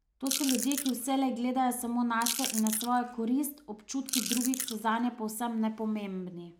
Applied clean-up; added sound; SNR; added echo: none; Chewing, mastication / Crushing; 5 dB; none.